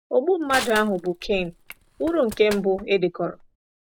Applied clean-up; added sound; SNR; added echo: none; Crushing; 15 dB; none.